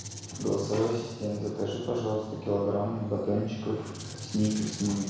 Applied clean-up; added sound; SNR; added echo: none; Rattle (instrument); 17 dB; reverberation time 1.1 s.